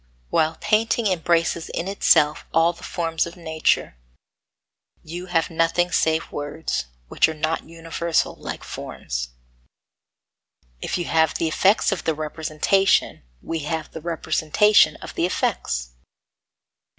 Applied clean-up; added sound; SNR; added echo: none; none; none; none.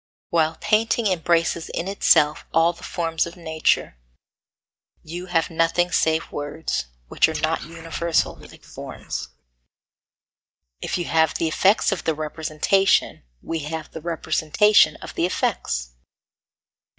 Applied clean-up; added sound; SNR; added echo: neural mask model DeepFilterNet 3.